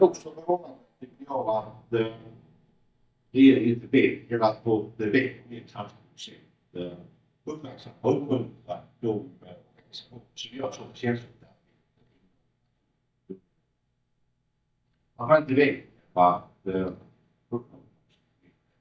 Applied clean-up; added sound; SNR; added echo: neural mask model DeepFilterNet 3.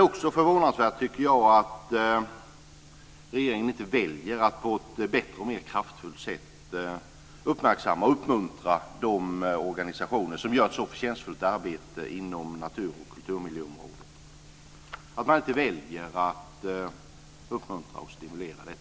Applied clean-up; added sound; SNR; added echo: none; none; none; none.